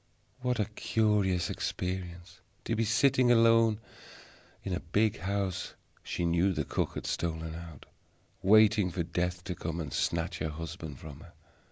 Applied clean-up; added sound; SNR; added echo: none; none; none; none.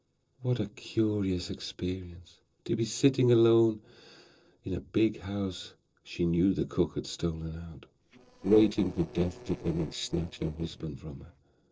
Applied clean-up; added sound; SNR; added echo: neural separator model SepFormer DNS4.